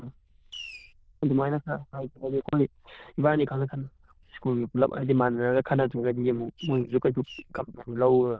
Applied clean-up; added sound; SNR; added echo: neural diffusion model UNIVERSE++.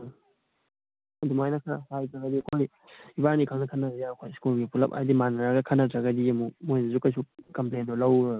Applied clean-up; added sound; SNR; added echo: none; none; none; none.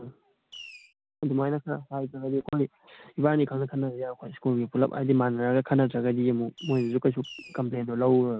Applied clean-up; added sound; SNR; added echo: none; Fireworks; 18 dB; none.